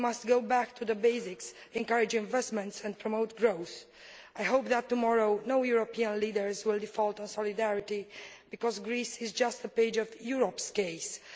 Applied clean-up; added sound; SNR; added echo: none; none; none; none.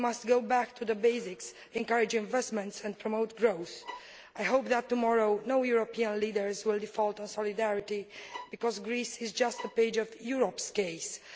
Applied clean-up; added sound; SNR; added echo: none; Bowed string instrument; 16 dB; none.